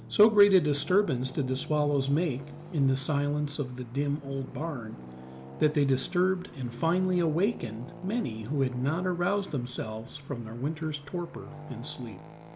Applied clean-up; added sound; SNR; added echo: none; Traffic noise, roadway noise; 16 dB; none.